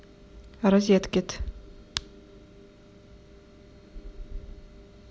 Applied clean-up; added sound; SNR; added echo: none; none; none; none.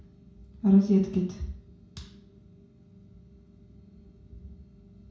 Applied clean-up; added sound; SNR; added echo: none; none; none; reverberation time 0.6 s.